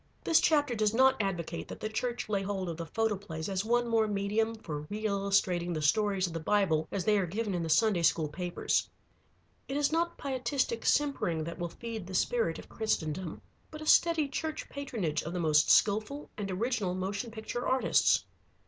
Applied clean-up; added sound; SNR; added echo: none; none; none; none.